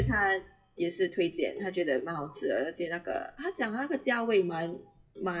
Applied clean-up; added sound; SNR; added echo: classical method WPE with log-MMSE.